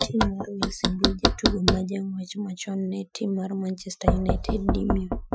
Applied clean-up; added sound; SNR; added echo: classical method Wiener filter.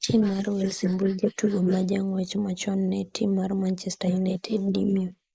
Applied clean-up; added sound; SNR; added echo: neural mask model Resemble Enhance denoiser.